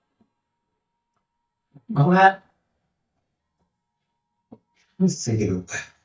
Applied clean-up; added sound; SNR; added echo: neural mask model DeepFilterNet 3.